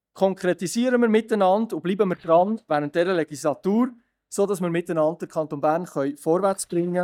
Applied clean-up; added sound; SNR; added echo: neural mask model DeepFilterNet 3.